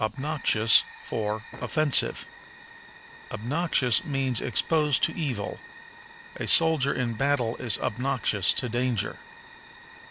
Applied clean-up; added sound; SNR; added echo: none; Fire; 18 dB; none.